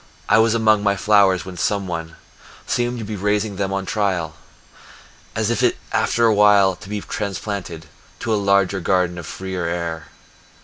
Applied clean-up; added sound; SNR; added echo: none; none; none; none.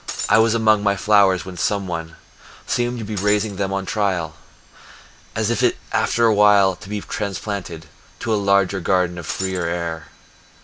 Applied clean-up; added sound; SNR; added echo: none; Shatter; 9 dB; none.